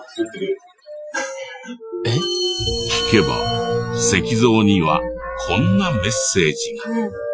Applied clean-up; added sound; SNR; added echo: classical method Wiener filter.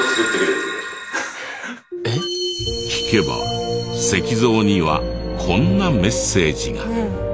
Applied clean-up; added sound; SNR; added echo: none; none; none; none.